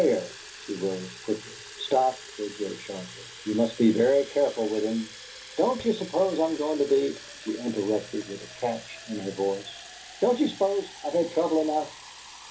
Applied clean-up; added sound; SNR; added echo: none; Fill (with liquid) / Water tap, faucet; 17 dB; reverberation time 0.5 s.